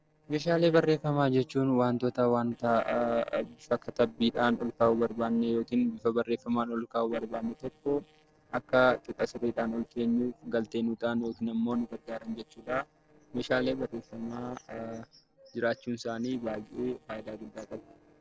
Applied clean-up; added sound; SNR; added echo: neural separator model SepFormer DNS4.